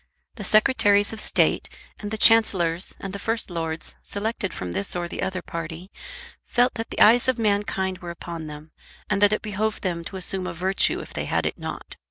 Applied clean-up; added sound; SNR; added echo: none; none; none; none.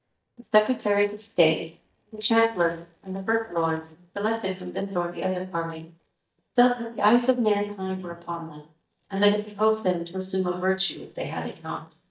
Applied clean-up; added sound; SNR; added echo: neural mask model DeepFilterNet 3.